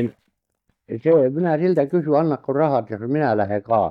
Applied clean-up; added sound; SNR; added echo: neural mask model DeepFilterNet 3.